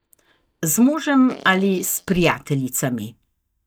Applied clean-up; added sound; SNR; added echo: neural mask model DeepFilterNet 3.